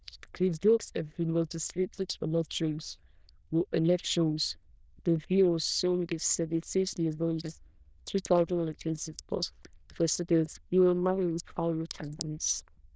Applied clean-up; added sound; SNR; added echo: neural diffusion model UNIVERSE++.